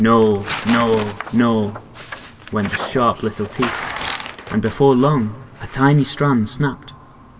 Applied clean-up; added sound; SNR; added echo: none; Tearing; 12 dB; reverberation time 1.5 s.